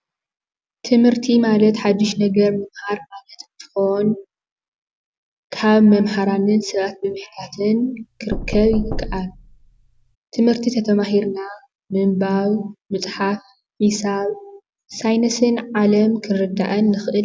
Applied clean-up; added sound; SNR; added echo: none; Knock; 8 dB; none.